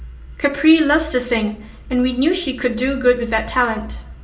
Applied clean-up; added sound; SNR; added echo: none; none; none; reverberation time 0.9 s.